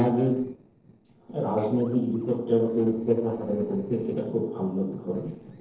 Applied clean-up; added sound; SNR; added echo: neural separator model SepFormer DNS4.